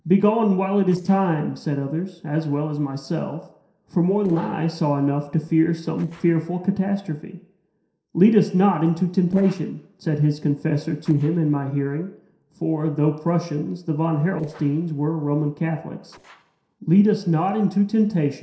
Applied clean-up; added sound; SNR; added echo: neural separator model SepFormer DNS4.